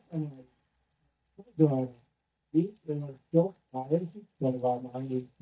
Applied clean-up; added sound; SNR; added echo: neural mask model DeepFilterNet 3.